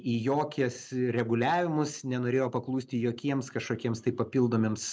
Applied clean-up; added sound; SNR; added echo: none; none; none; none.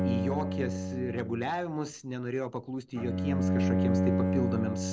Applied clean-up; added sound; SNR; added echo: none; Bowed string instrument; -4 dB; none.